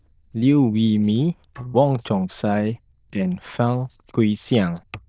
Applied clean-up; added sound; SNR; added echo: neural diffusion model UNIVERSE++.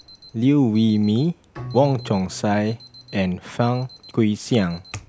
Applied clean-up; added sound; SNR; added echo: none; Alarm + Bowed string instrument; 18 dB; none.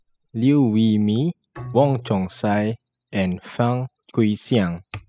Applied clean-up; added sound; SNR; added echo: classical method spectral subtraction.